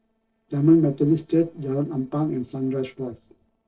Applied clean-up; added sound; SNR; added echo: neural separator model SepFormer DNS4.